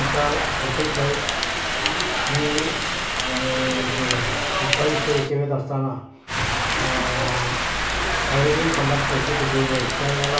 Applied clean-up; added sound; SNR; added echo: none; Rain; -2 dB; reverberation time 0.3 s.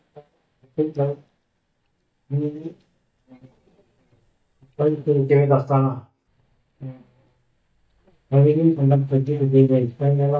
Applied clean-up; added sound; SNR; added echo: neural mask model DeepFilterNet 3.